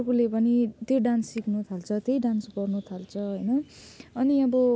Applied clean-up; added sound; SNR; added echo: none; none; none; none.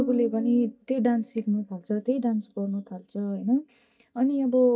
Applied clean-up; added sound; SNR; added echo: neural mask model DeepFilterNet 3.